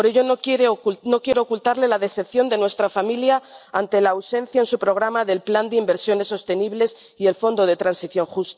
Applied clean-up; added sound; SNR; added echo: none; none; none; none.